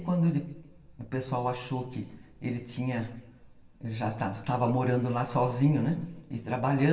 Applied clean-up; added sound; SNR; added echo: none; none; none; reverberation time 0.9 s.